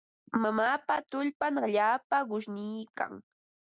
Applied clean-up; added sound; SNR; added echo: none; none; none; none.